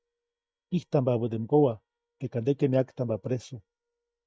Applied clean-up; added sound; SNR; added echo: neural mask model DeepFilterNet 3.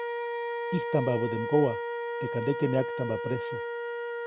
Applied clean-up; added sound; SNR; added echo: none; Wind instrument, woodwind instrument; 2 dB; none.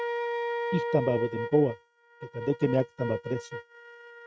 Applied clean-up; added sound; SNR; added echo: neural mask model RNNoise.